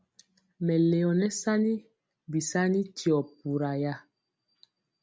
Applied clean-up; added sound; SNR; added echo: none; none; none; none.